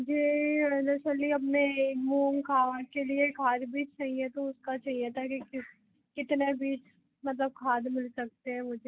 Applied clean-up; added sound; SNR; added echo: none; none; none; none.